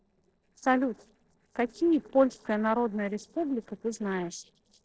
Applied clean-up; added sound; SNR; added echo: neural separator model SepFormer DNS4.